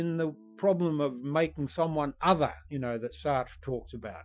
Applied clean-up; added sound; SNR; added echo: classical method Wiener filter.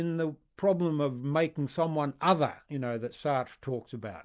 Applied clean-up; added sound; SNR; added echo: none; none; none; none.